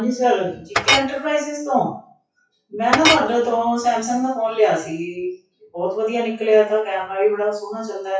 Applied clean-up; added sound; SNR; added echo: classical method WPE with log-MMSE.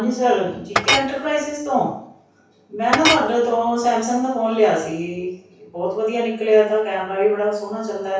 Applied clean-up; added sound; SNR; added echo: none; Chink, clink; 4 dB; reverberation time 0.6 s.